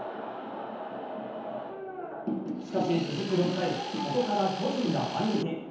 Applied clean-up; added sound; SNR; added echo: none; Tools; 11 dB; reverberation time 1.0 s.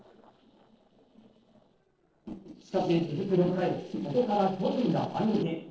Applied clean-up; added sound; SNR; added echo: neural separator model SepFormer DNS4.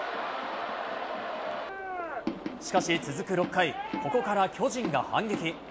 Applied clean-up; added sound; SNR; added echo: none; none; none; none.